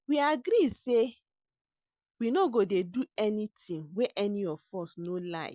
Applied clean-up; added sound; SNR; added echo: none; none; none; none.